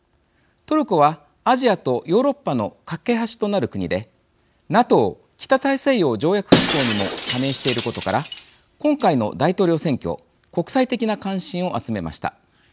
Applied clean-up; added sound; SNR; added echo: none; Shatter; 4 dB; none.